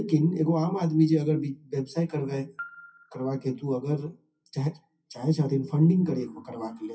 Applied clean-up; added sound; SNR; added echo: classical method WPE with log-MMSE.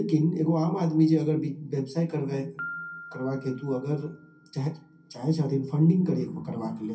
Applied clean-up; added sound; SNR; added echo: none; Piano; 20 dB; reverberation time 0.3 s.